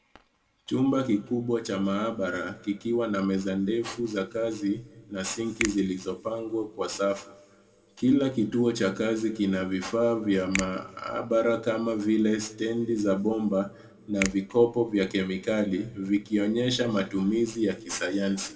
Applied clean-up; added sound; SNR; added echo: none; Finger snapping; 12 dB; reverberation time 1.3 s.